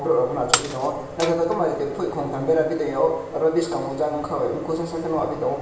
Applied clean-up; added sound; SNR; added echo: none; Shatter; 7 dB; reverberation time 1.1 s.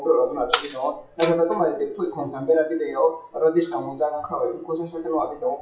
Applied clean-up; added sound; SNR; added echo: classical method WPE with log-MMSE.